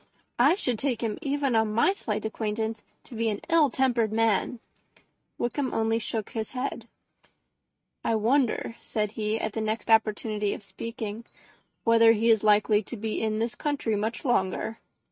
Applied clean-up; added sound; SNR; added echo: neural mask model RNNoise.